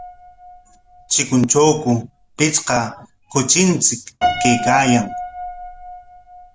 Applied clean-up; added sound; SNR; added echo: none; Piano; 8 dB; none.